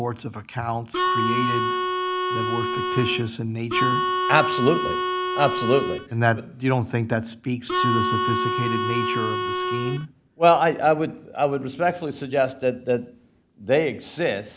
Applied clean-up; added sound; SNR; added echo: none; Harmonica; 0 dB; none.